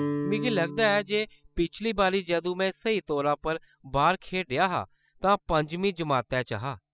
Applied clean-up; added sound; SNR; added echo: classical method spectral subtraction.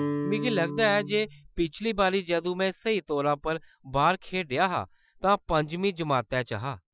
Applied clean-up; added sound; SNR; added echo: classical method Wiener filter.